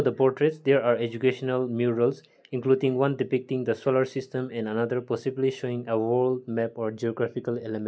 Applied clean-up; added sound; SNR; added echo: none; none; none; none.